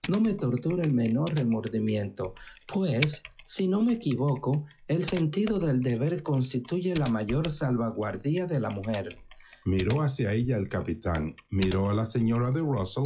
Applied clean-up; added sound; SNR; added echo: classical method log-MMSE.